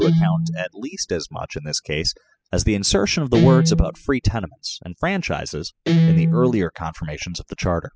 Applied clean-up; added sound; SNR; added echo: classical method spectral subtraction.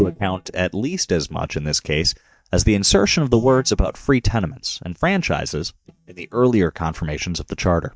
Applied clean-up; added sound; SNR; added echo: neural mask model DeepFilterNet 3.